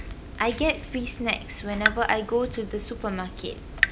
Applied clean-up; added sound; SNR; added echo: none; Drip / Water tap, faucet; 4 dB; none.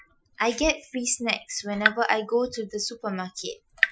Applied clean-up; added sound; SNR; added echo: classical method Wiener filter.